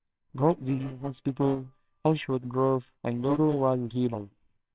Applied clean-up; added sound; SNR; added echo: neural separator model SepFormer WHAMR!.